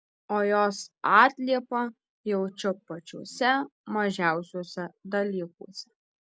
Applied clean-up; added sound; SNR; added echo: none; none; none; none.